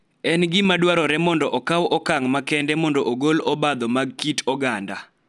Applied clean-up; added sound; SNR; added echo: none; none; none; none.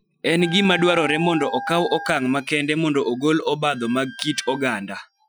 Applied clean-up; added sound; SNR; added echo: classical method Wiener filter.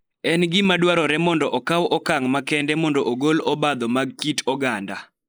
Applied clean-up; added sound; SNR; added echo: neural mask model Resemble Enhance denoiser.